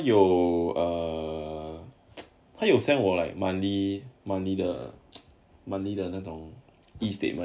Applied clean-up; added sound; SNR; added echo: none; none; none; none.